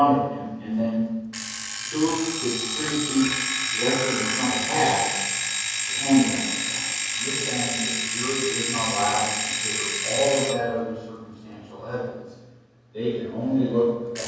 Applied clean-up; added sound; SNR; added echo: none; Alarm; 2 dB; reverberation time 1.3 s.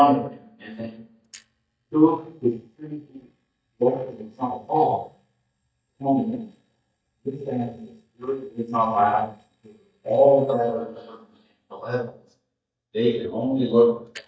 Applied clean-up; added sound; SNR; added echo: neural mask model DeepFilterNet 3.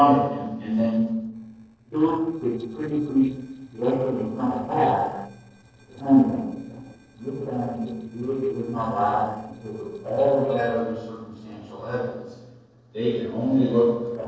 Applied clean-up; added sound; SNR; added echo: neural separator model SepFormer DNS4.